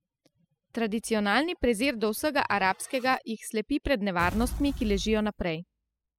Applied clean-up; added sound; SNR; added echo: classical method spectral subtraction.